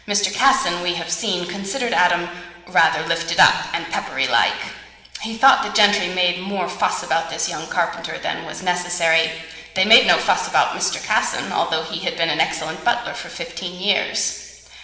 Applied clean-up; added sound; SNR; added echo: none; none; none; reverberation time 1.2 s.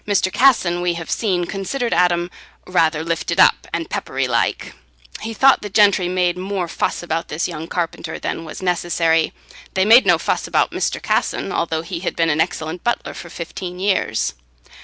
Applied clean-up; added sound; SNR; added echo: none; none; none; none.